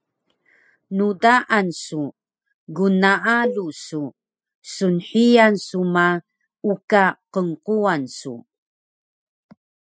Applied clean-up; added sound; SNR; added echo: classical method spectral subtraction.